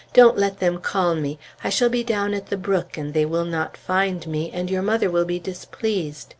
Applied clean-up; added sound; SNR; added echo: none; none; none; none.